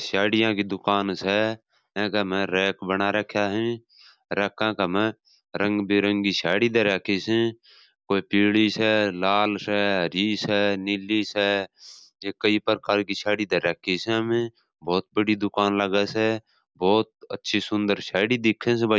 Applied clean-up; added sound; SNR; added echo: none; none; none; none.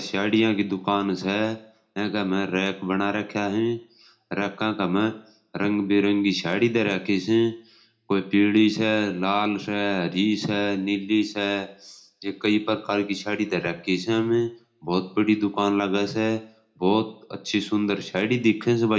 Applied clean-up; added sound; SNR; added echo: none; none; none; reverberation time 0.4 s.